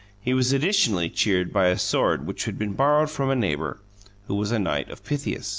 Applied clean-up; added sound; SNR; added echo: none; none; none; none.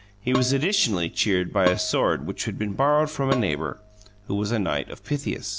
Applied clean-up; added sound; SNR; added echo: none; Dishes, pots, and pans; 11 dB; none.